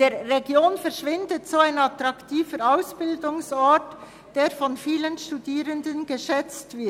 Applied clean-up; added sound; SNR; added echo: none; none; none; none.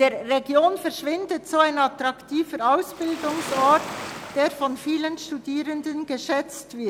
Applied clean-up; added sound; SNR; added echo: none; Waves, surf; 12 dB; none.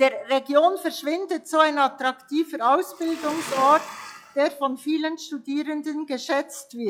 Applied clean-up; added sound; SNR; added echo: classical method log-MMSE.